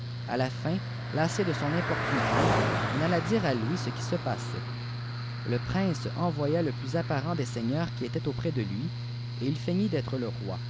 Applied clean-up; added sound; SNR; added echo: none; Mechanical fan + Car passing by; 1 dB; none.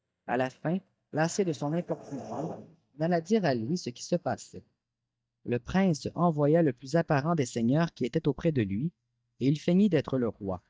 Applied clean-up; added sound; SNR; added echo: neural mask model DeepFilterNet 3.